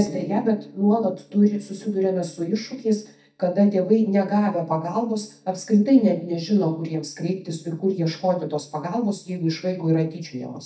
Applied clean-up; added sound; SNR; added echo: neural mask model DeepFilterNet 3.